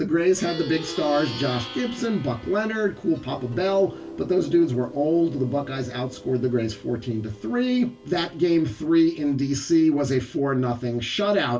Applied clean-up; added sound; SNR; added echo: none; Plucked string instrument; 17 dB; reverberation time 0.2 s.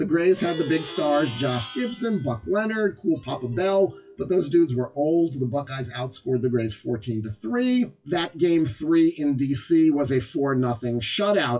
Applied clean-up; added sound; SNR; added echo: classical method WPE with log-MMSE.